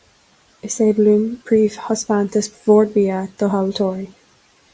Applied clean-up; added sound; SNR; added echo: none; none; none; none.